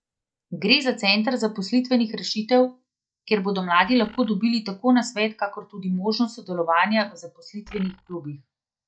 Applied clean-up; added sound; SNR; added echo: neural mask model DeepFilterNet 3.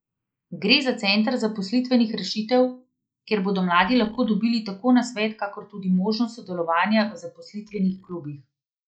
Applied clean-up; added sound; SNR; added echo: neural mask model Resemble Enhance denoiser.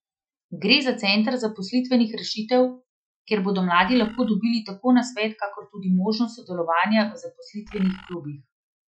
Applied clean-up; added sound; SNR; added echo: classical method Wiener filter.